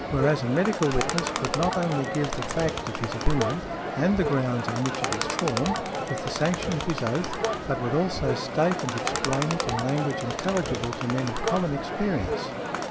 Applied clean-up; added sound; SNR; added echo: none; Crowd; 2 dB; none.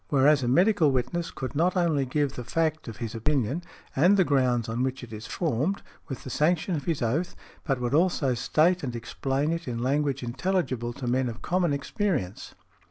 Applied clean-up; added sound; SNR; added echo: none; none; none; none.